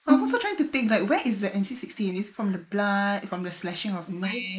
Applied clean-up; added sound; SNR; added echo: neural mask model Resemble Enhance denoiser.